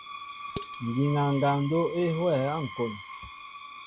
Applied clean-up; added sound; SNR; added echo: none; Dishes, pots, and pans + Screech; 12 dB; none.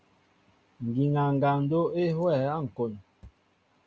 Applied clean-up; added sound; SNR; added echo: none; none; none; none.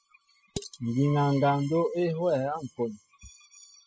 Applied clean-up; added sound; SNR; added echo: classical method spectral subtraction.